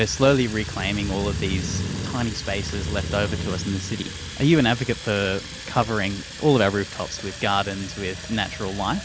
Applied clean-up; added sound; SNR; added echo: none; Fill (with liquid) / Water tap, faucet + Motorcycle; 7 dB; none.